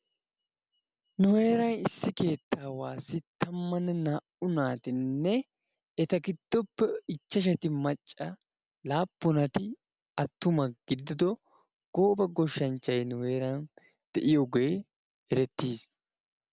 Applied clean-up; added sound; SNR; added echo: none; none; none; none.